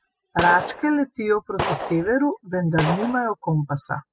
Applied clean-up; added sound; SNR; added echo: classical method spectral subtraction.